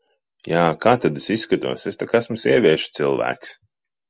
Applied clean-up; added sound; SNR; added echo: none; none; none; none.